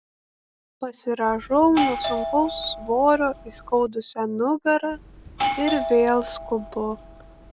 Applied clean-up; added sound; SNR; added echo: none; Doorbell; 7 dB; none.